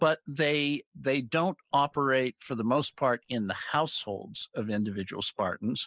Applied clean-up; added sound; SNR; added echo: neural mask model Resemble Enhance denoiser.